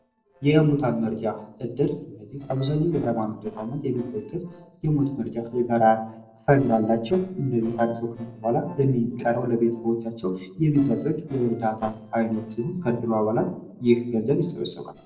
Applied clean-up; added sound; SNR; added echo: neural separator model SepFormer DNS4.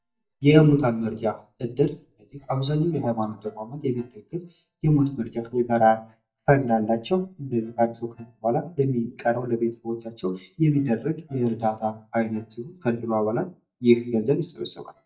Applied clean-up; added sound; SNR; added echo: neural mask model DeepFilterNet 3.